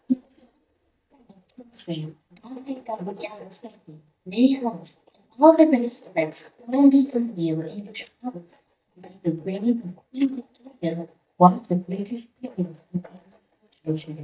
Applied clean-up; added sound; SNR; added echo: neural mask model DeepFilterNet 3.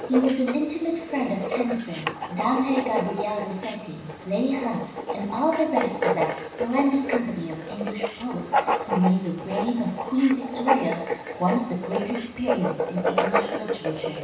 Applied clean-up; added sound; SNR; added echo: none; Writing; 2 dB; reverberation time 0.9 s.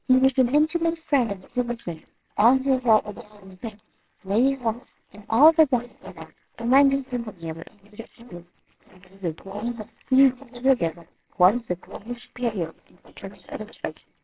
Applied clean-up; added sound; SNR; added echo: neural separator model SepFormer WHAMR!.